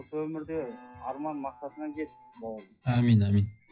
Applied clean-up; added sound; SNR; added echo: classical method WPE with log-MMSE.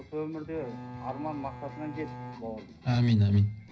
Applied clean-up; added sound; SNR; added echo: none; Bowed string instrument; 14 dB; reverberation time 0.5 s.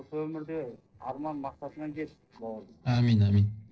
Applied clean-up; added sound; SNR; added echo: neural separator model SepFormer DNS4.